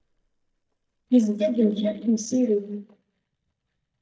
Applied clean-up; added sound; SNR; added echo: neural mask model DeepFilterNet 3.